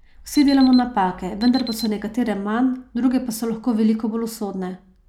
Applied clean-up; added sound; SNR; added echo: none; Alarm; 16 dB; none.